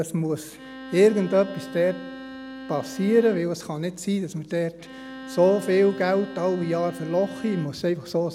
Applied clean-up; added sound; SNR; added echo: none; Bowed string instrument; 14 dB; none.